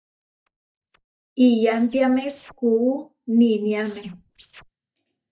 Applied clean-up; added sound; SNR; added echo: neural mask model DeepFilterNet 3.